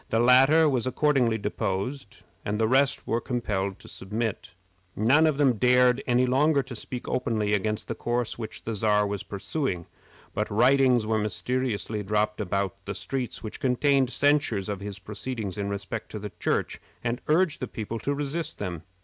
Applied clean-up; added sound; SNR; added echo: none; none; none; none.